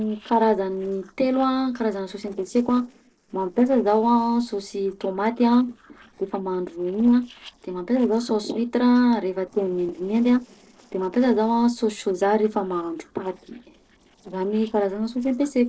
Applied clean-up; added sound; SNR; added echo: neural separator model SepFormer DNS4.